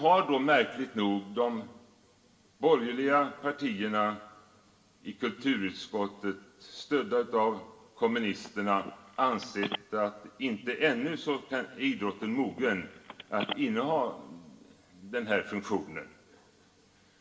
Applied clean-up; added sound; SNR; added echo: none; Telephone; 12 dB; reverberation time 1.0 s.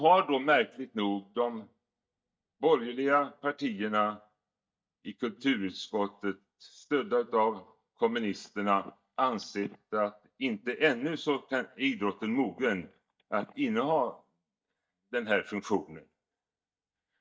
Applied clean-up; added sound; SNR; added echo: neural mask model DeepFilterNet 3.